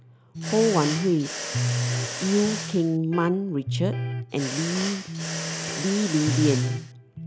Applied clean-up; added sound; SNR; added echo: none; Mechanisms + Electric guitar; 3 dB; none.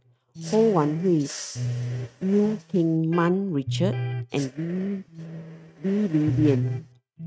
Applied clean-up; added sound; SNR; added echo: neural mask model RNNoise.